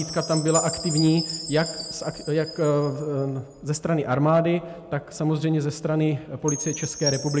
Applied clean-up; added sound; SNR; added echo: none; Chime; 10 dB; none.